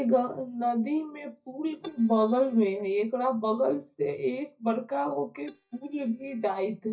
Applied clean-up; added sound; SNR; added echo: neural mask model DeepFilterNet 3.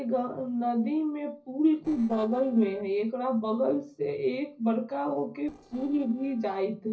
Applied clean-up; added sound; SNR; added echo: neural separator model SepFormer DNS4.